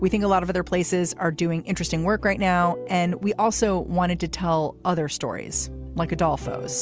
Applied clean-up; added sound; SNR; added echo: none; none; none; none.